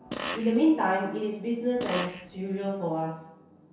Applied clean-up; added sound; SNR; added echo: none; Fart; 10 dB; reverberation time 0.6 s.